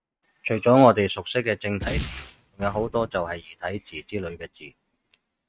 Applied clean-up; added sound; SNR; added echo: neural mask model RNNoise.